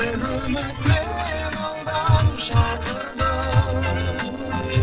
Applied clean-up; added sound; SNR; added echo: neural separator model SepFormer DNS4.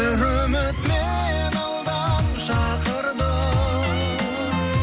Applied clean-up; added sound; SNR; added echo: none; none; none; none.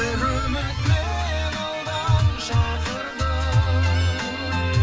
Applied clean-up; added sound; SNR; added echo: none; Electric guitar; 14 dB; reverberation time 0.2 s.